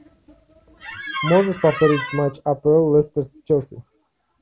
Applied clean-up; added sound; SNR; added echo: none; Squeak; 8 dB; none.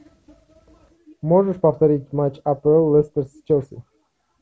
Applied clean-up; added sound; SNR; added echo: none; none; none; none.